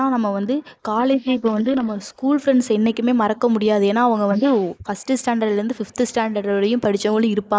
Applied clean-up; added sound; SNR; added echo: neural mask model Resemble Enhance denoiser.